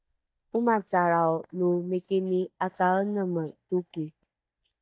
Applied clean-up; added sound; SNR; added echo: neural mask model DeepFilterNet 3.